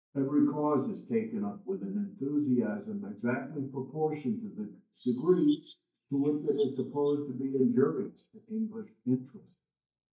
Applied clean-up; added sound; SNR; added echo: neural mask model DeepFilterNet 3.